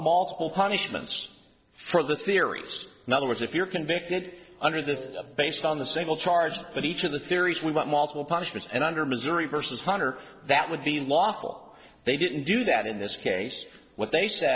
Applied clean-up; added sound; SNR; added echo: neural separator model SepFormer DNS4.